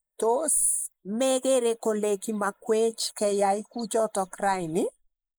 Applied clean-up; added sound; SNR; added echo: neural mask model Resemble Enhance denoiser.